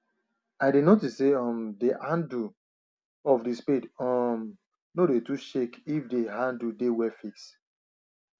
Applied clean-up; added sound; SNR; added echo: none; none; none; none.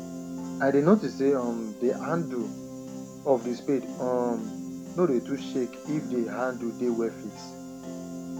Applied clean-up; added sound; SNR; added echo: none; Piano; 9 dB; none.